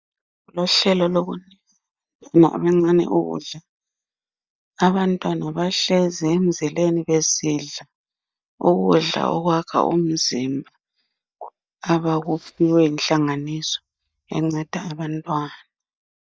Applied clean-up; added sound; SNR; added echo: neural mask model DeepFilterNet 3.